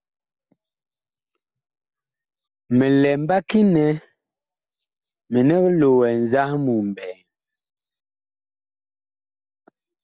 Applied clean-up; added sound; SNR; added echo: none; none; none; none.